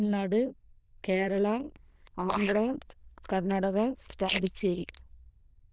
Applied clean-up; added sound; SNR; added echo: neural diffusion model UNIVERSE++.